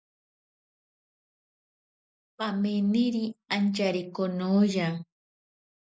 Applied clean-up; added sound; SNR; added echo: none; none; none; none.